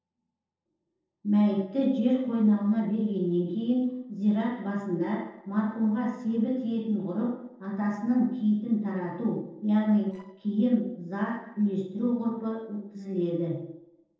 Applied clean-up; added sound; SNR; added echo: neural separator model SepFormer DNS4.